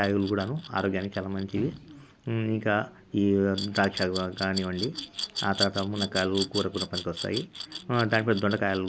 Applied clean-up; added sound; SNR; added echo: none; Glass; 10 dB; none.